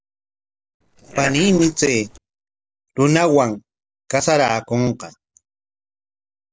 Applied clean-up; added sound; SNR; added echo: neural separator model SepFormer DNS4.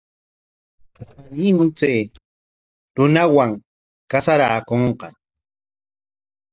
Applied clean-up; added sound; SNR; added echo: neural mask model DeepFilterNet 3.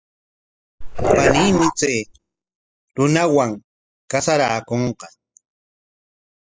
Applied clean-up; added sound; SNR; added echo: classical method spectral subtraction.